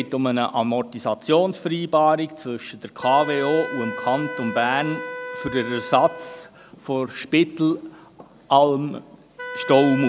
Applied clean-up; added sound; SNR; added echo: none; Wind instrument, woodwind instrument; 13 dB; none.